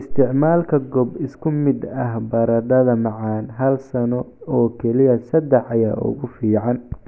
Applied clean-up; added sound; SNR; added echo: none; none; none; none.